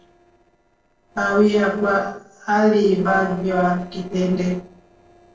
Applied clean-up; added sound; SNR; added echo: neural separator model SepFormer DNS4.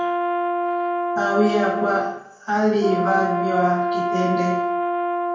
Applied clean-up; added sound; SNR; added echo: none; Brass instrument; 0 dB; reverberation time 0.5 s.